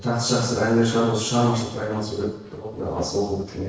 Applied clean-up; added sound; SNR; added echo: neural separator model SepFormer DNS4.